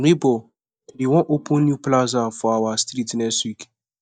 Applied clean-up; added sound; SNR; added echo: neural mask model DeepFilterNet 3.